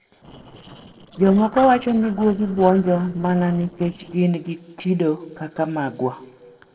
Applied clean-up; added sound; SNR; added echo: neural separator model SepFormer DNS4.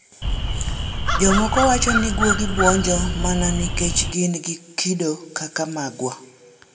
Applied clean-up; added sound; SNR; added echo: none; Crow; 0 dB; reverberation time 0.9 s.